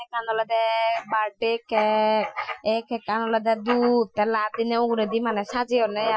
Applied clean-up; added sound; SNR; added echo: classical method Wiener filter.